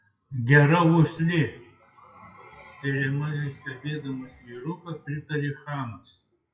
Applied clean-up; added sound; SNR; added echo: classical method WPE with log-MMSE.